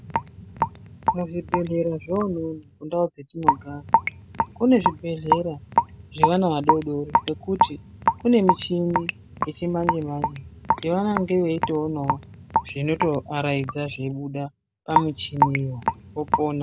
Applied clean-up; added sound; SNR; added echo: none; Raindrop / Drip; 1 dB; none.